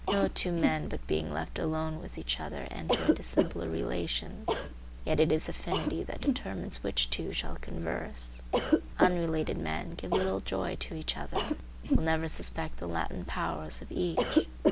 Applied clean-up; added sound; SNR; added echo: none; Cough; 3 dB; none.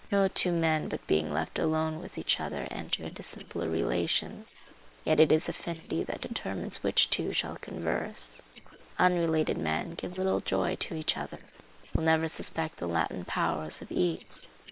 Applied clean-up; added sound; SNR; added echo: neural separator model SepFormer WHAM!.